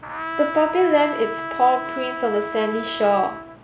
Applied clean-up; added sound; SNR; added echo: none; Trumpet; 8 dB; none.